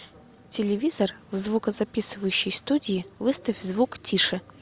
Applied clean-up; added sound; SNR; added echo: none; none; none; none.